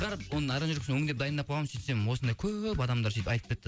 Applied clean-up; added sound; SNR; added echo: none; none; none; none.